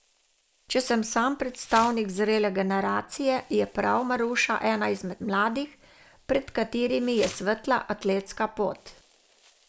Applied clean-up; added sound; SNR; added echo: none; Insect; 20 dB; none.